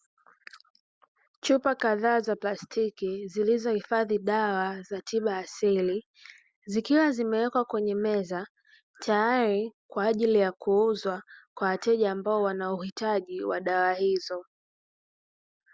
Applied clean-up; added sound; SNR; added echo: none; none; none; none.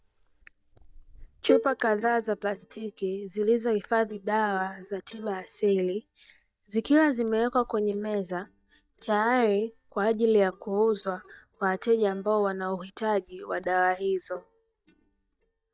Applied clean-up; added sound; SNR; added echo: neural mask model DeepFilterNet 3.